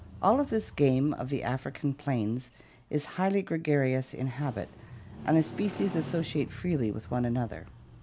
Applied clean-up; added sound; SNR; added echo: none; Motorcycle; 16 dB; none.